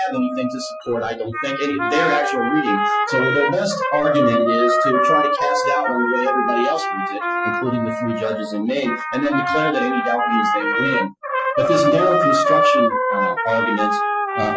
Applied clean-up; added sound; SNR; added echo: classical method Wiener filter.